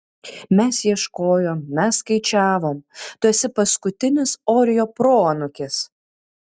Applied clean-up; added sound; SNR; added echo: none; none; none; none.